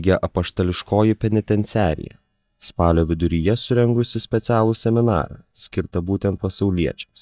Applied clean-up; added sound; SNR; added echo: neural mask model DeepFilterNet 3.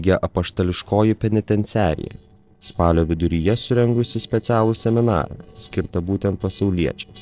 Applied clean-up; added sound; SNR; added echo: neural separator model SepFormer DNS4.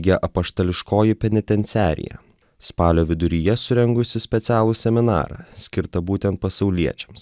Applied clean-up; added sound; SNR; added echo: none; none; none; none.